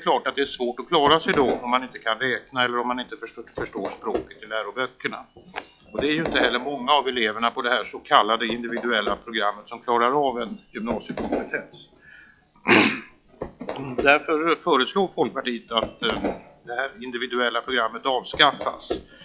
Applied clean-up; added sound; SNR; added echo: classical method log-MMSE.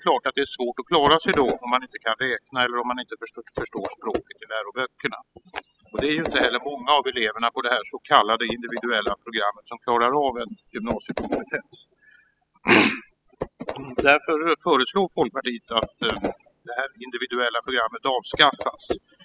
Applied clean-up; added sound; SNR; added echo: classical method spectral subtraction.